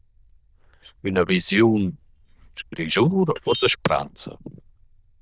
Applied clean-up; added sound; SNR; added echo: neural diffusion model UNIVERSE++.